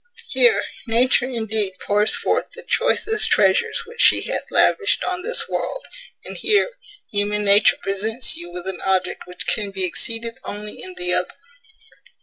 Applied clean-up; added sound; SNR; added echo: none; none; none; none.